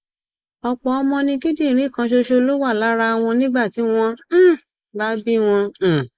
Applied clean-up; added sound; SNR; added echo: neural mask model Resemble Enhance denoiser.